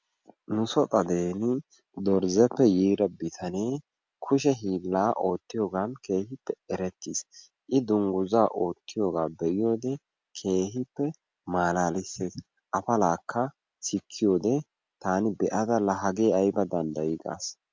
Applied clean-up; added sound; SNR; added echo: none; none; none; none.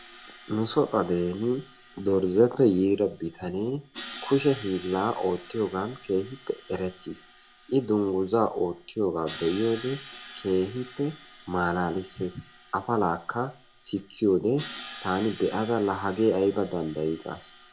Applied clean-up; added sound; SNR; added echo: none; Crash cymbal; 18 dB; reverberation time 0.4 s.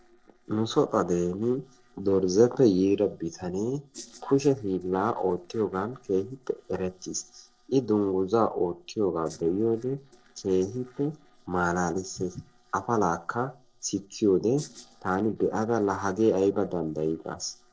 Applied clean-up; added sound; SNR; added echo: neural separator model SepFormer DNS4.